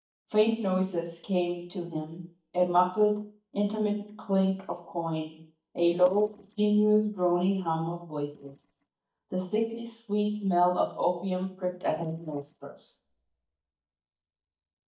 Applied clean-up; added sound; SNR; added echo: neural mask model DeepFilterNet 3.